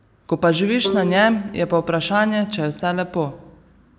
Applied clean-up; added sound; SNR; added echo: none; Bowed string instrument; 13 dB; none.